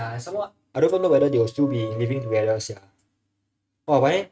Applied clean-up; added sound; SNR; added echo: neural mask model RNNoise.